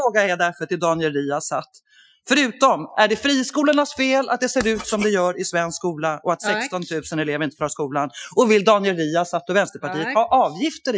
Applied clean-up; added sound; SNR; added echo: classical method Wiener filter.